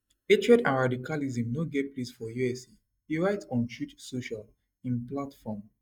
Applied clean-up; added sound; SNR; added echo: neural mask model DeepFilterNet 3.